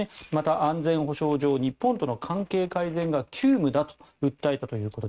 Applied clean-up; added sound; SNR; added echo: neural mask model RNNoise.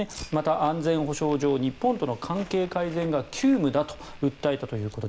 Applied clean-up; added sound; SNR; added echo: none; Fire + Walk, footsteps; 19 dB; none.